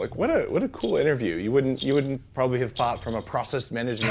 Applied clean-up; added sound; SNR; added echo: none; Rattle + Train; 17 dB; none.